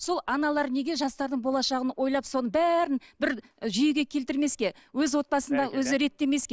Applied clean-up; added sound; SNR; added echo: none; none; none; none.